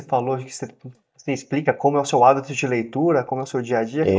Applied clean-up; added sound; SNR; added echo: neural mask model DeepFilterNet 3.